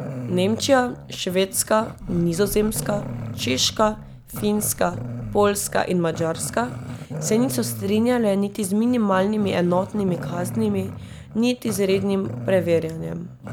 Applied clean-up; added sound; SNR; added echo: none; Growling; 11 dB; none.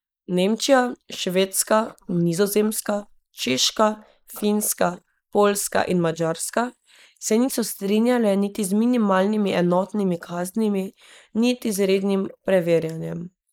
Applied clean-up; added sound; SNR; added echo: neural mask model Resemble Enhance denoiser.